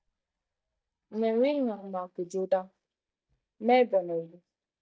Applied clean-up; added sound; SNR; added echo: neural mask model DeepFilterNet 3.